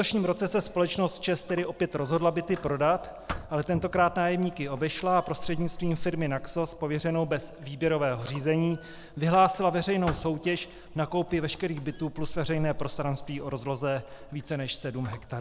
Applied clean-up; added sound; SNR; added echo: none; Cupboard open or close + Squeak; 12 dB; none.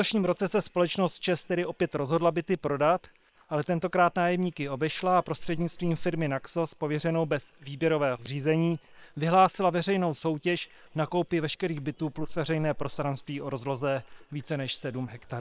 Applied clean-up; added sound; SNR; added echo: neural separator model SepFormer WHAM!.